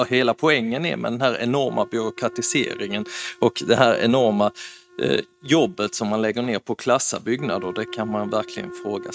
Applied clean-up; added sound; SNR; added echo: neural mask model RNNoise.